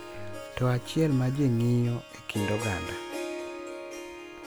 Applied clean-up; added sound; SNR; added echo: none; Harp; 10 dB; none.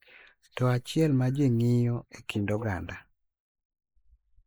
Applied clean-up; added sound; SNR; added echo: neural mask model Resemble Enhance denoiser.